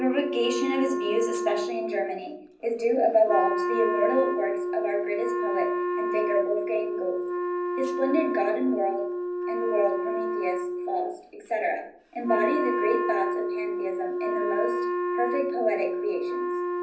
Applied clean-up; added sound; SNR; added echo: none; Wind instrument, woodwind instrument; 1 dB; reverberation time 0.6 s.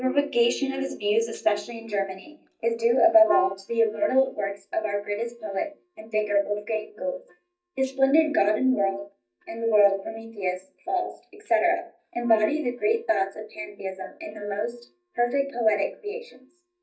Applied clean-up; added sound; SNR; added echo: neural mask model DeepFilterNet 3.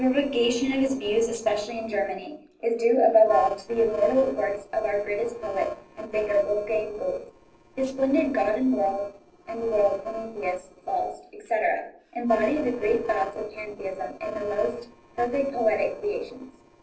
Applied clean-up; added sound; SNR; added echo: neural separator model SepFormer DNS4.